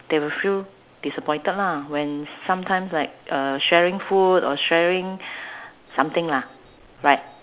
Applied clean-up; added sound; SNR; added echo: none; none; none; none.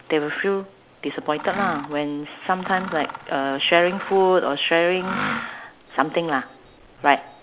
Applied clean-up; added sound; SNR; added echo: none; Mechanisms; 13 dB; none.